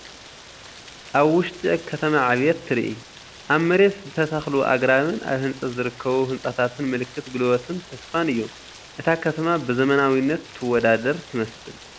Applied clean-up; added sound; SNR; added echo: none; Rain; 20 dB; none.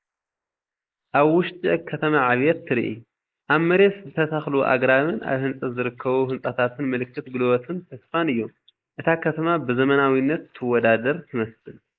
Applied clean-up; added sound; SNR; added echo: neural mask model Resemble Enhance denoiser.